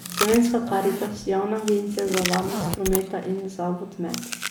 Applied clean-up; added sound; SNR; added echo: none; Zipper (clothing) + Chewing, mastication; 7 dB; none.